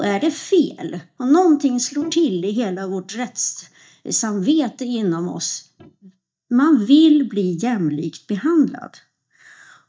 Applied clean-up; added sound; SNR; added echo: neural mask model DeepFilterNet 3.